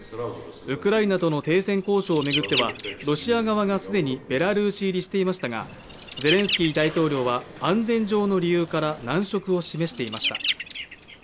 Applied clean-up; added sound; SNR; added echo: none; Bird; 7 dB; none.